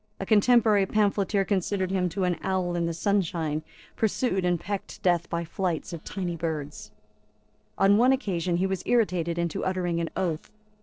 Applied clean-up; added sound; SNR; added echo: neural separator model SepFormer DNS4.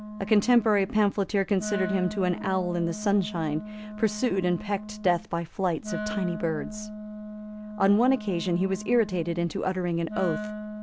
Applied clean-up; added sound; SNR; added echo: none; Wind instrument, woodwind instrument; 10 dB; none.